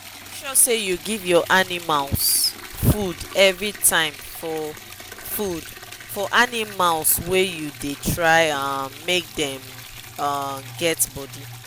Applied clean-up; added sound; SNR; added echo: none; Liquid; 16 dB; none.